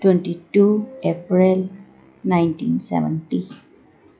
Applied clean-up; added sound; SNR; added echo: classical method log-MMSE.